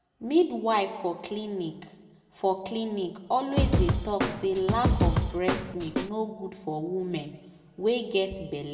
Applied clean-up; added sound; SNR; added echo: none; Snare drum / Drum kit; -4 dB; reverberation time 0.9 s.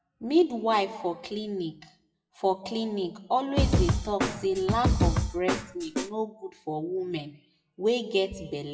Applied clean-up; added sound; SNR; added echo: classical method WPE with log-MMSE.